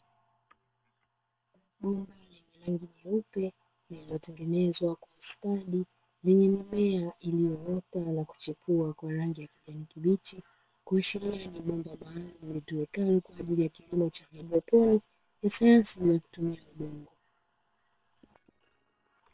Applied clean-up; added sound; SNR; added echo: neural separator model SepFormer WHAM!.